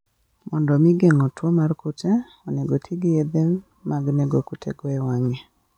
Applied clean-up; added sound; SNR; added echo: none; none; none; none.